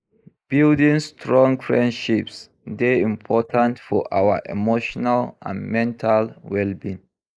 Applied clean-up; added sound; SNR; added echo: neural mask model Resemble Enhance denoiser.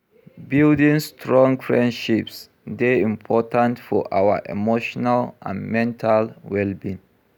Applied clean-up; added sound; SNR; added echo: none; none; none; none.